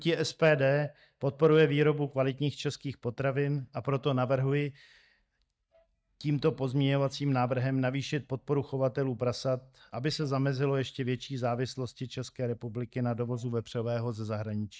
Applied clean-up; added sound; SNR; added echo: neural mask model DeepFilterNet 3.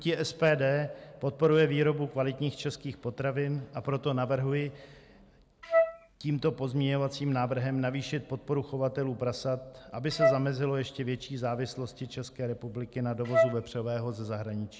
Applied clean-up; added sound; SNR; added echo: none; Wind instrument, woodwind instrument; -2 dB; none.